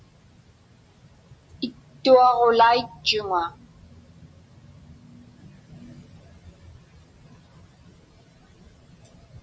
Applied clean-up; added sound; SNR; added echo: none; none; none; none.